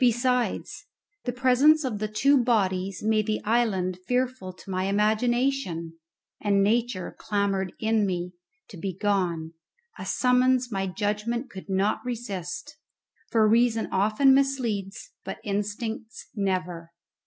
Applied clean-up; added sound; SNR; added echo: none; none; none; none.